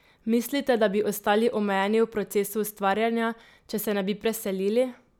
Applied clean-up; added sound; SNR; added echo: none; none; none; none.